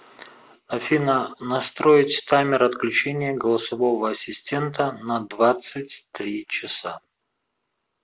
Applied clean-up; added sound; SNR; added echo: none; none; none; none.